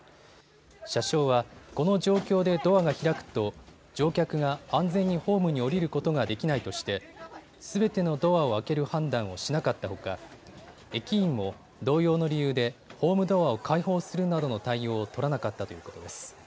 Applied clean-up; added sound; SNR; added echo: none; none; none; none.